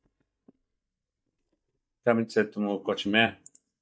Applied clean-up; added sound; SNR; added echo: neural mask model DeepFilterNet 3.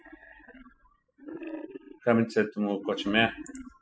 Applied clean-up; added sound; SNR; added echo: classical method spectral subtraction.